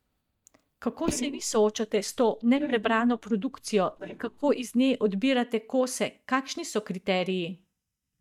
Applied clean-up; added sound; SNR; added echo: neural mask model DeepFilterNet 3.